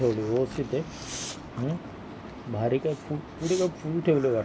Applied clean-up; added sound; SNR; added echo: none; Growling + Respiratory sounds; 16 dB; none.